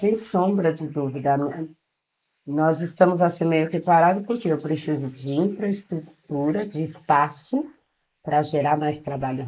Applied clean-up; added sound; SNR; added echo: neural mask model Resemble Enhance denoiser.